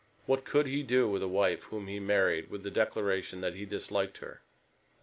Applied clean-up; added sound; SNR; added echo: none; none; none; none.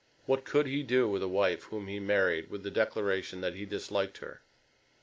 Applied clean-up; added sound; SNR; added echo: neural mask model Resemble Enhance denoiser.